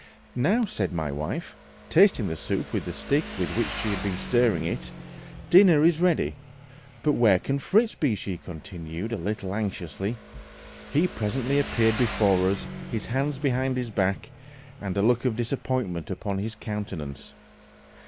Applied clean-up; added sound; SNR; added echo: none; Motorcycle; 14 dB; none.